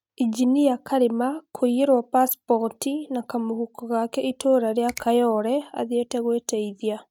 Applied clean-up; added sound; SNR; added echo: neural mask model RNNoise.